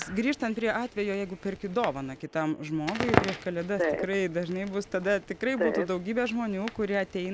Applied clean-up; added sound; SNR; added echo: none; Crackle; 8 dB; none.